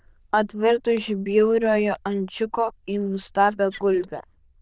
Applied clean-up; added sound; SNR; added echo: neural diffusion model UNIVERSE++.